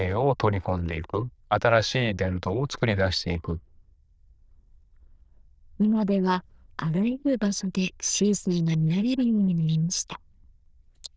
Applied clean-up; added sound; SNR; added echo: neural diffusion model UNIVERSE++.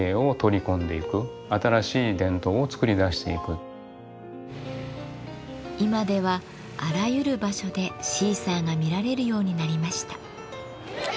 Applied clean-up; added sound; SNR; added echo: none; none; none; none.